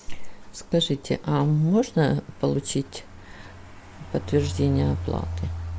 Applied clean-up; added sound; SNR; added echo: none; none; none; none.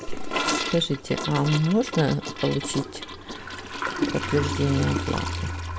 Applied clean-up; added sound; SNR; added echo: none; Toilet flush / Gurgling; 5 dB; none.